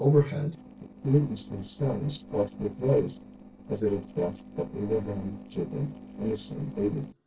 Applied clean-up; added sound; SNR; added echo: neural separator model SepFormer DNS4.